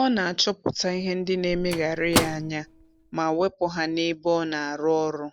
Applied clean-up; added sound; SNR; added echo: none; Microwave oven; 6 dB; none.